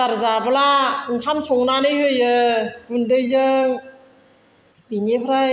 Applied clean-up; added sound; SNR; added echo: none; none; none; none.